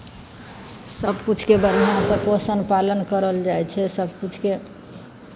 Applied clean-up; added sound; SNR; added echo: none; none; none; none.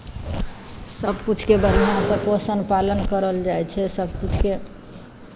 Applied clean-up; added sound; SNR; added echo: none; Zipper (clothing); 6 dB; none.